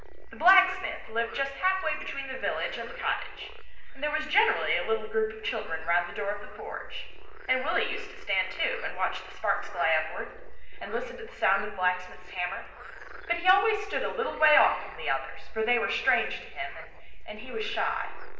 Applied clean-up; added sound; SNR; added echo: none; Frog; 19 dB; reverberation time 0.9 s.